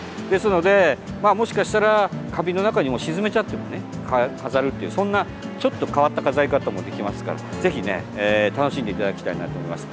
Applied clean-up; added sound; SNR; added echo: none; none; none; none.